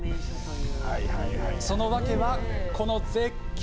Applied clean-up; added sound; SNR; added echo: none; Wind; -2 dB; none.